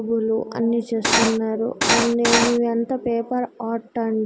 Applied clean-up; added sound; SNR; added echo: none; Cutlery, silverware; -3 dB; none.